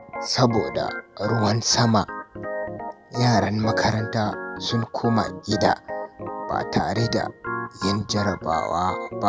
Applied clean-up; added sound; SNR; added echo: none; Organ; 8 dB; none.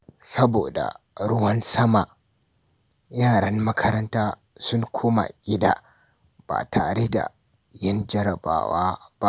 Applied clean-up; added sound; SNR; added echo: none; none; none; none.